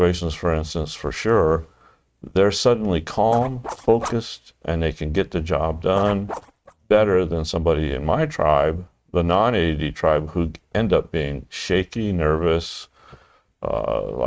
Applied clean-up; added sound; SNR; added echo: neural mask model RNNoise.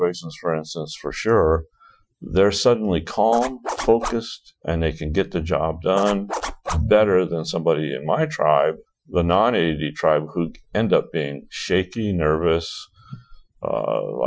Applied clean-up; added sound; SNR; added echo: classical method Wiener filter.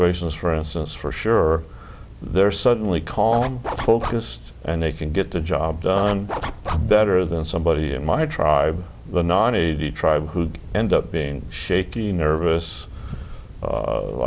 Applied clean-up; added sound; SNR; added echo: none; Zipper (clothing); 7 dB; none.